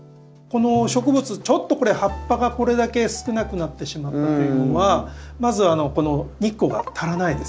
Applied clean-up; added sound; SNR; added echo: none; none; none; none.